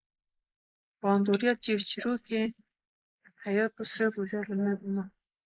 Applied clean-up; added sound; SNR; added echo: neural mask model Resemble Enhance denoiser.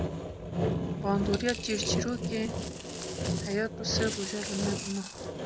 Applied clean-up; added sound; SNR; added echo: none; Sawing + Coin (dropping); 0 dB; none.